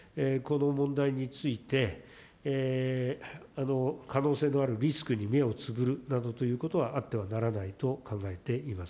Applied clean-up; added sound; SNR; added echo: none; none; none; none.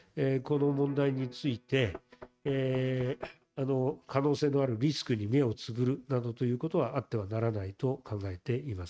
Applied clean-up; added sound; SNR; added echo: neural mask model RNNoise.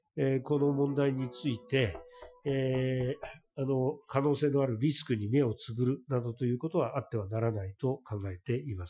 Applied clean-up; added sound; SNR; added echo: classical method Wiener filter.